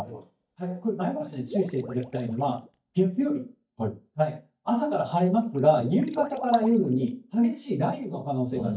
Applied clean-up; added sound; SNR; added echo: neural mask model DeepFilterNet 3.